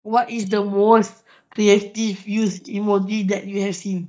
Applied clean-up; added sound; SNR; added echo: neural mask model DeepFilterNet 3.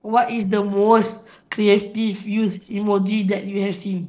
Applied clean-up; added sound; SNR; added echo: neural separator model SepFormer DNS4.